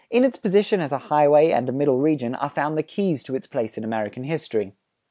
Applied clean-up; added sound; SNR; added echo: none; none; none; none.